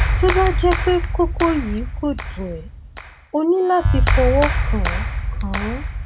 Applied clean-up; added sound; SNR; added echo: none; Clapping; -1 dB; none.